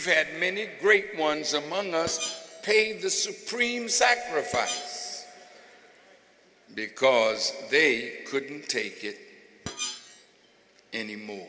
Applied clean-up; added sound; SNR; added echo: none; Screech; 12 dB; none.